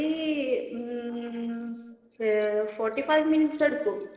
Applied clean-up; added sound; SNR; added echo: neural separator model SepFormer DNS4.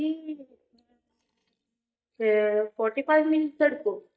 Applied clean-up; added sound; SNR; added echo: neural mask model DeepFilterNet 3.